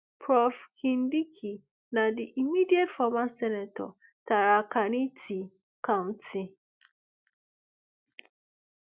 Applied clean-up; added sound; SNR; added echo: none; none; none; none.